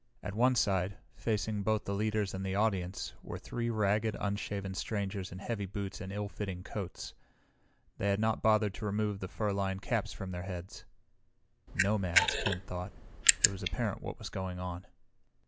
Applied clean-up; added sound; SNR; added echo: none; Camera; -2 dB; none.